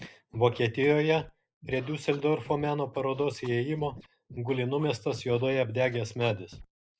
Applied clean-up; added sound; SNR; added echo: neural mask model Resemble Enhance denoiser.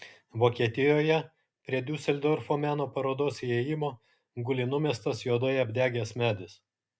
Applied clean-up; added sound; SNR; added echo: none; none; none; none.